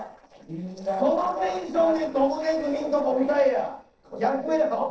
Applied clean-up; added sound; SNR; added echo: neural separator model SepFormer DNS4.